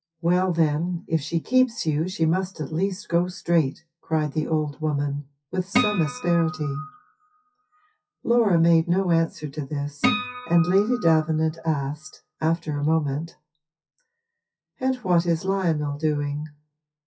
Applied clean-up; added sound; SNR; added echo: classical method WPE with log-MMSE.